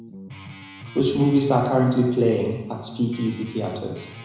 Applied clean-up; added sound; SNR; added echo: none; Guitar; 17 dB; reverberation time 1.0 s.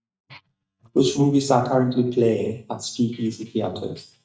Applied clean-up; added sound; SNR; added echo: neural mask model DeepFilterNet 3.